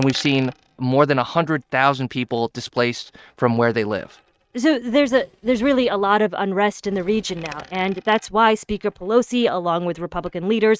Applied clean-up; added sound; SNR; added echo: neural mask model RNNoise.